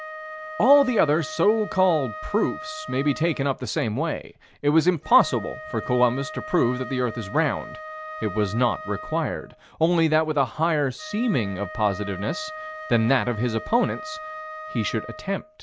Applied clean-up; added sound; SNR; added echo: none; Wind instrument, woodwind instrument; 13 dB; none.